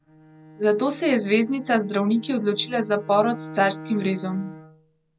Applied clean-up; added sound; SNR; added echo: none; Bowed string instrument; 17 dB; none.